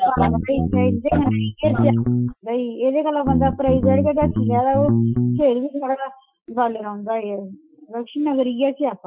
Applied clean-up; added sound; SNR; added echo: classical method Wiener filter.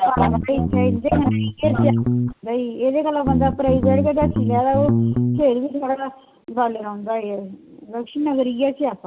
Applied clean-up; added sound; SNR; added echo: none; Guitar; -1 dB; none.